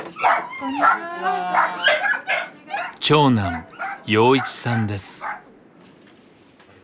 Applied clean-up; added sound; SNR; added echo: none; none; none; none.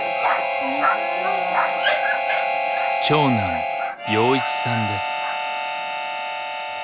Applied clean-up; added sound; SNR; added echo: none; Harmonica; -1 dB; none.